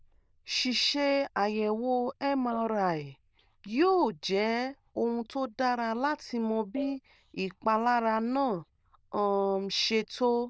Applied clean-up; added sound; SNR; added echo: neural diffusion model UNIVERSE++.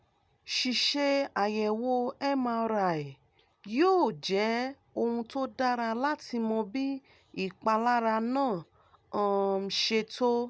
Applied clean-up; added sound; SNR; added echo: none; none; none; none.